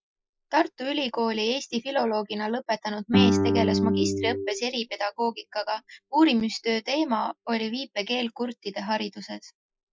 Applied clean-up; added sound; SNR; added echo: classical method Wiener filter.